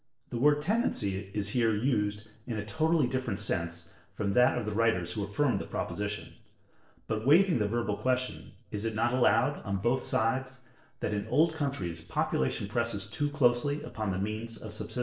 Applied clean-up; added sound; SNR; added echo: neural separator model SepFormer DNS4.